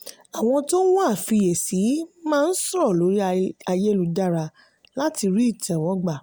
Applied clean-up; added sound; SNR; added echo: none; none; none; none.